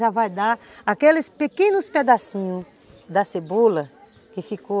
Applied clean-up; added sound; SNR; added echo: none; none; none; none.